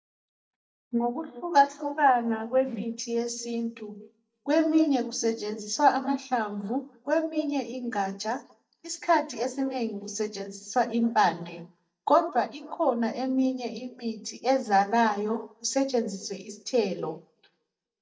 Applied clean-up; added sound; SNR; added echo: neural mask model DeepFilterNet 3.